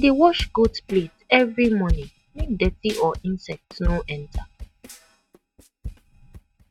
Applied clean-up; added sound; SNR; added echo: neural mask model RNNoise.